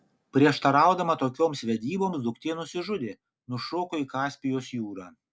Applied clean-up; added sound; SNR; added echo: none; none; none; none.